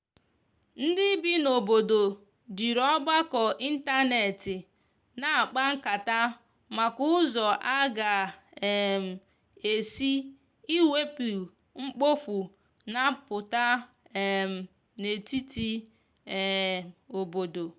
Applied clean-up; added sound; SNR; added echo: none; none; none; none.